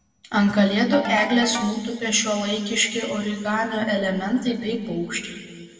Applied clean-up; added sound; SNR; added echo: none; Ringtone / Keyboard (musical); 11 dB; reverberation time 2.1 s.